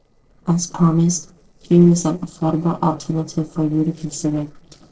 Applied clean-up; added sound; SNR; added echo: neural separator model SepFormer DNS4.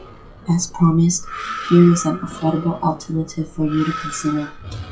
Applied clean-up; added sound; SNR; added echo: classical method WPE with log-MMSE.